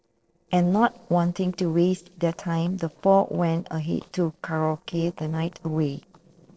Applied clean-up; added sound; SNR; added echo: neural separator model SepFormer DNS4.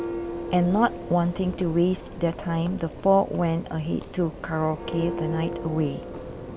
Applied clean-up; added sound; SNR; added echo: none; Church bell; 9 dB; none.